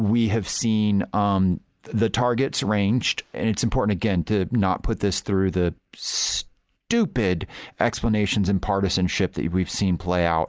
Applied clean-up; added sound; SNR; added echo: none; none; none; none.